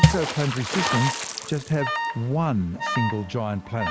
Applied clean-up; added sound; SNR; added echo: none; Alarm + Water / Splash, splatter; 0 dB; none.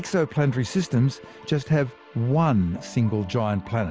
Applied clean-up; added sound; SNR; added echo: none; none; none; none.